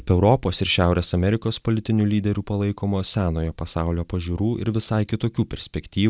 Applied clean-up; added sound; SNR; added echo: none; none; none; none.